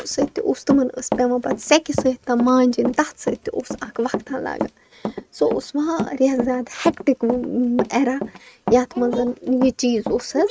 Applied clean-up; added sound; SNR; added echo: neural mask model RNNoise.